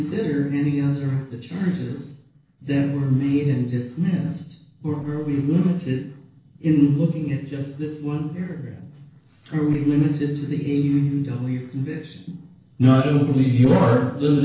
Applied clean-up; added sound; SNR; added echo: neural separator model SepFormer DNS4.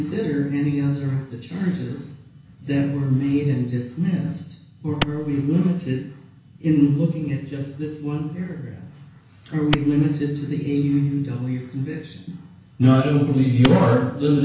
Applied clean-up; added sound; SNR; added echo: none; Clapping; 4 dB; reverberation time 0.5 s.